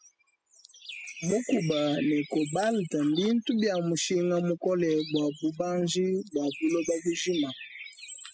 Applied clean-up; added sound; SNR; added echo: classical method spectral subtraction.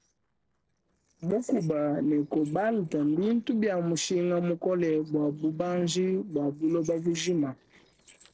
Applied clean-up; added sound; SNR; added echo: neural separator model SepFormer DNS4.